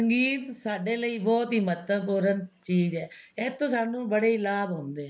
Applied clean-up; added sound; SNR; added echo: none; none; none; none.